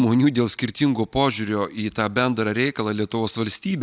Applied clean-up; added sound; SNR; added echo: none; none; none; none.